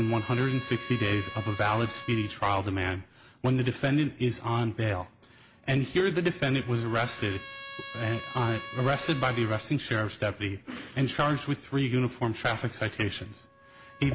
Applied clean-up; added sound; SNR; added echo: none; Trumpet; 17 dB; none.